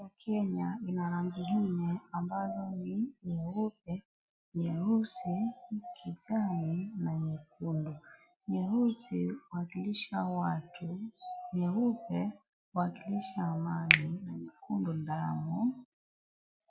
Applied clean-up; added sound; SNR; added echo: none; Finger snapping; 1 dB; none.